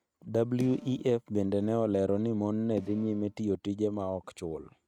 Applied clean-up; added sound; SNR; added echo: neural mask model RNNoise.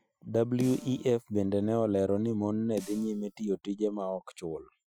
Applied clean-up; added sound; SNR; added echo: classical method Wiener filter.